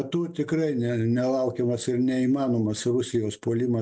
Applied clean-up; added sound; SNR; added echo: none; none; none; none.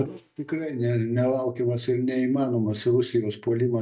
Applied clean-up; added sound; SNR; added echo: neural mask model DeepFilterNet 3.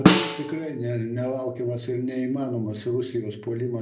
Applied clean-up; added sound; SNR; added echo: none; Snare drum; -4 dB; reverberation time 0.5 s.